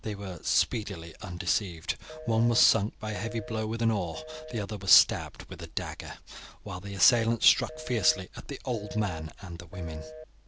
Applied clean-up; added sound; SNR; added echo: none; Telephone; 15 dB; none.